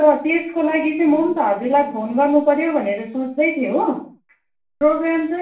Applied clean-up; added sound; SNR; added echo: neural separator model SepFormer DNS4.